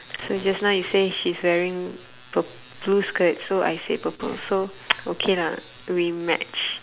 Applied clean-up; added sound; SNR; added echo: none; none; none; none.